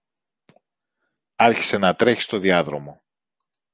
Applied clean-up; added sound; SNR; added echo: none; none; none; none.